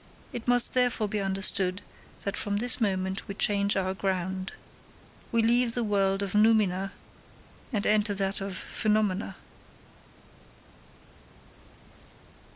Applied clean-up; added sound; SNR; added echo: none; none; none; none.